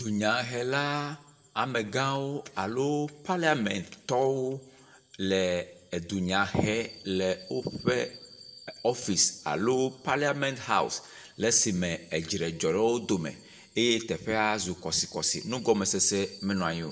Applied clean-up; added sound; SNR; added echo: none; none; none; reverberation time 0.5 s.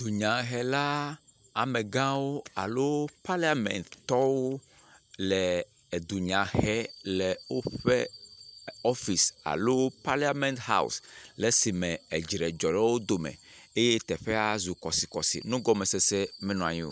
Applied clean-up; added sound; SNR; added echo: none; none; none; none.